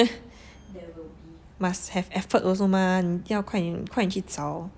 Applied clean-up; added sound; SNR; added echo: none; none; none; none.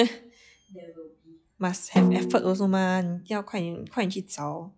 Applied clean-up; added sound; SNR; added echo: classical method log-MMSE.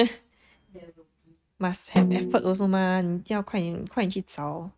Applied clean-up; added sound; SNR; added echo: neural mask model RNNoise.